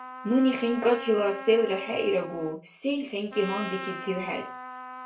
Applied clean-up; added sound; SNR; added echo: none; Trumpet; 12 dB; reverberation time 0.3 s.